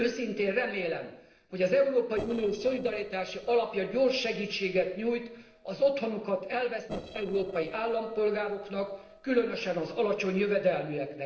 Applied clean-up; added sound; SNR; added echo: neural separator model SepFormer DNS4.